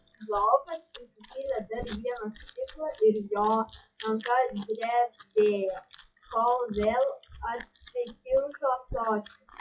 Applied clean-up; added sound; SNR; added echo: classical method log-MMSE.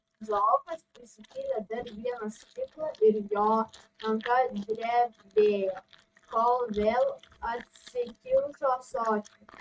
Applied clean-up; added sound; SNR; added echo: neural mask model RNNoise.